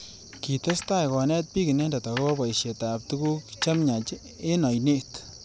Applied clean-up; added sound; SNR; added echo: none; Coin (dropping); 17 dB; none.